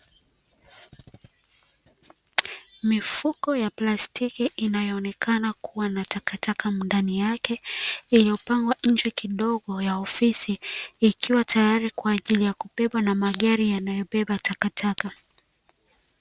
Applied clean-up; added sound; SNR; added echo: none; none; none; none.